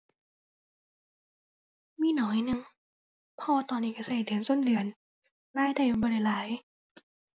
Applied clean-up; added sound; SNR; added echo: none; none; none; none.